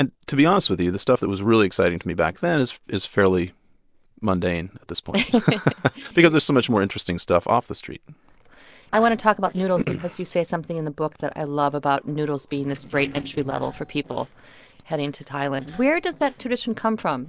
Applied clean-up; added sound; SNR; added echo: neural separator model SepFormer DNS4.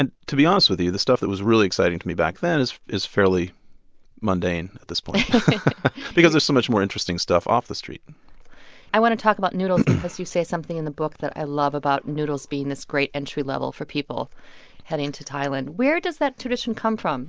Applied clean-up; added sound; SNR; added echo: none; none; none; none.